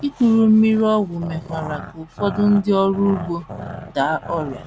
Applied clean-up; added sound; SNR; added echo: none; Growling; 15 dB; none.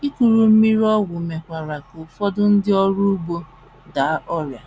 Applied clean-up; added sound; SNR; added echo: none; none; none; none.